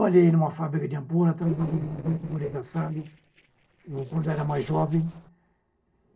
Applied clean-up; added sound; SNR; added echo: neural separator model SepFormer DNS4.